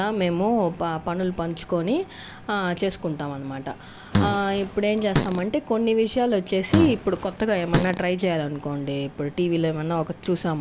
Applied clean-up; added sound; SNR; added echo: none; Fart; 3 dB; none.